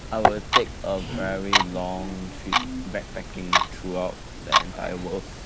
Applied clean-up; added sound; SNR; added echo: none; Clock; -5 dB; none.